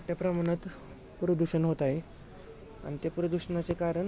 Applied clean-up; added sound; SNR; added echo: none; Boat, Water vehicle; 20 dB; none.